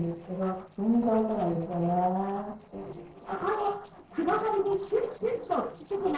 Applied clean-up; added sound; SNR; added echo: neural separator model SepFormer DNS4.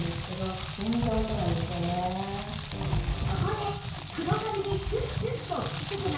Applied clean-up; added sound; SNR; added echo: none; Rain; -1 dB; reverberation time 0.6 s.